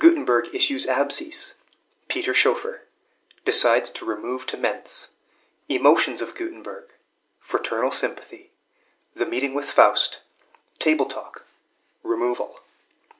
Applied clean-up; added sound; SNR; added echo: none; none; none; none.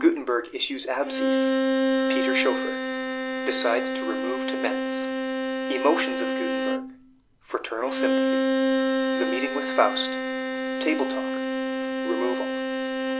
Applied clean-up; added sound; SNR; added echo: none; Bowed string instrument; -3 dB; none.